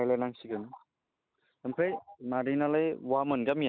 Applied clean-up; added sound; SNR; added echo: none; none; none; none.